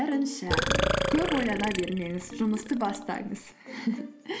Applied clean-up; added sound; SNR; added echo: none; Burping, eructation; 1 dB; none.